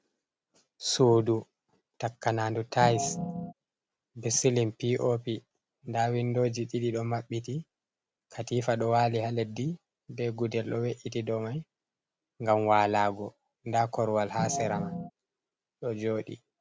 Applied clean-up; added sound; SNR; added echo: none; Organ; 3 dB; none.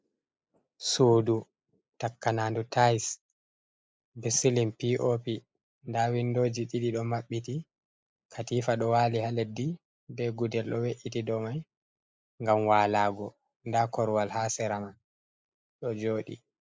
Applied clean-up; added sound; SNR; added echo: neural mask model Resemble Enhance denoiser.